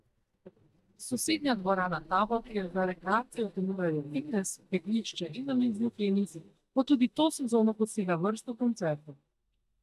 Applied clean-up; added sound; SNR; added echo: neural mask model DeepFilterNet 3.